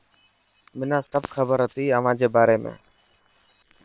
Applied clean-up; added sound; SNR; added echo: neural separator model SepFormer WHAM!.